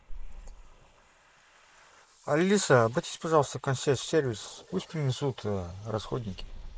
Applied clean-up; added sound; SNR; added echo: neural mask model Resemble Enhance denoiser.